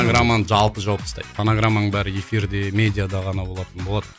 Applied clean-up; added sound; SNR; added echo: none; none; none; none.